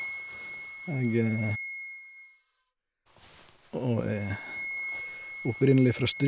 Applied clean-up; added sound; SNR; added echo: none; Wind instrument, woodwind instrument; 10 dB; none.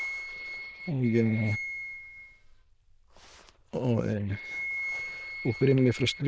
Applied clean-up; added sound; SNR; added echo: neural diffusion model UNIVERSE++.